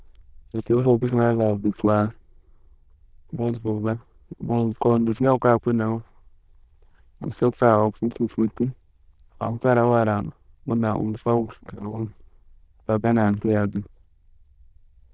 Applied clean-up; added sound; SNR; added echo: neural diffusion model UNIVERSE++.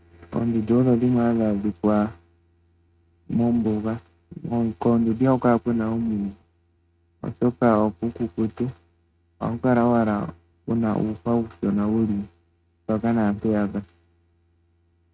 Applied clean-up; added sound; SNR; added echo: neural mask model RNNoise.